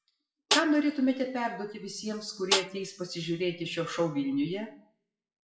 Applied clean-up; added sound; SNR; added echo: classical method WPE with log-MMSE.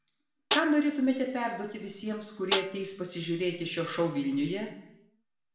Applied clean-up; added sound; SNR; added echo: none; Snare drum; 4 dB; reverberation time 0.7 s.